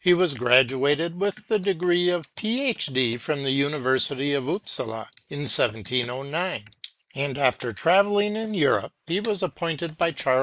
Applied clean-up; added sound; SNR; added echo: neural mask model Resemble Enhance denoiser.